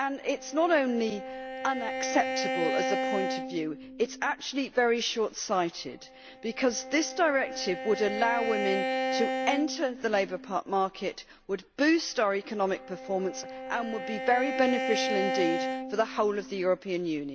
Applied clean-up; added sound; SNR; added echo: none; Bowed string instrument; 5 dB; none.